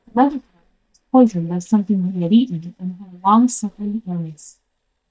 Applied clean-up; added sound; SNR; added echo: neural mask model DeepFilterNet 3.